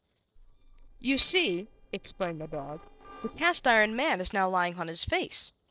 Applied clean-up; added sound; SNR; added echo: neural separator model SepFormer DNS4.